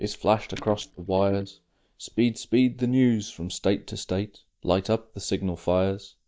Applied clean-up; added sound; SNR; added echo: neural mask model DeepFilterNet 3.